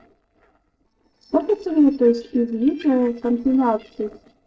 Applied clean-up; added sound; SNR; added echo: neural separator model SepFormer DNS4.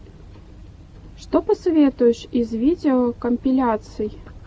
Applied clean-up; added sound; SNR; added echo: none; none; none; none.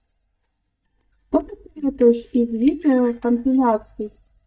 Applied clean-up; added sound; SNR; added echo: neural mask model DeepFilterNet 3.